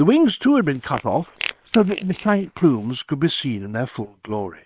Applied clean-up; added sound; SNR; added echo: neural separator model SepFormer WHAM!.